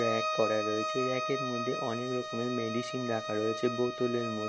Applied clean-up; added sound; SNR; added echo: none; Bowed string instrument; 3 dB; none.